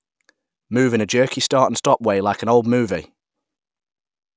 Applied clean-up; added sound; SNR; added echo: none; none; none; none.